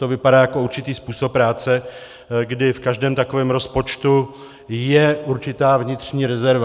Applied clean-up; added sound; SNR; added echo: none; none; none; none.